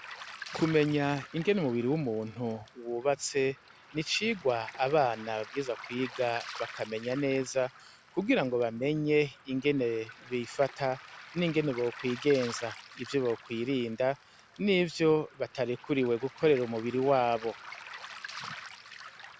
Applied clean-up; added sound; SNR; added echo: none; Waves, surf; 17 dB; none.